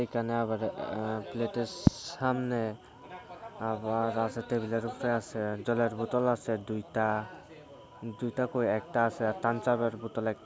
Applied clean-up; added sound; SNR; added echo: none; none; none; none.